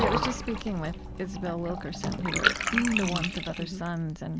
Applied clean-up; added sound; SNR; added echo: none; Bathtub (filling or washing) / Water; 0 dB; none.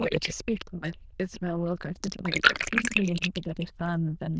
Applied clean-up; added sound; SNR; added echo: neural diffusion model UNIVERSE++.